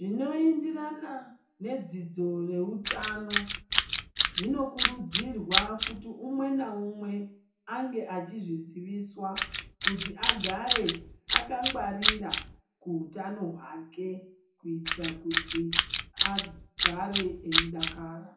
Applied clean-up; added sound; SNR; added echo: none; Tools; -3 dB; reverberation time 0.6 s.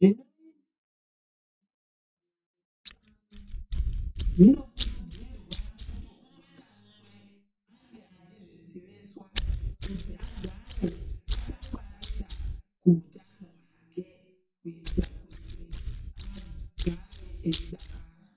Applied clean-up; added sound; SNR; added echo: neural mask model DeepFilterNet 3.